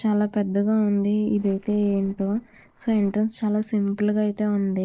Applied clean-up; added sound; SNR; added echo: neural separator model SepFormer DNS4.